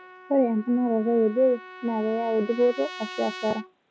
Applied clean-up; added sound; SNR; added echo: none; Trumpet; 16 dB; none.